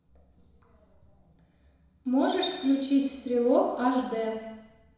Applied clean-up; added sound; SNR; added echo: none; none; none; reverberation time 1.0 s.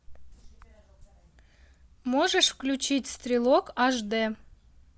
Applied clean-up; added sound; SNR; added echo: none; none; none; none.